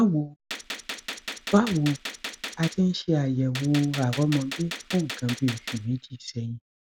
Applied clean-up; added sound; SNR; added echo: none; Gunshot, gunfire; 11 dB; none.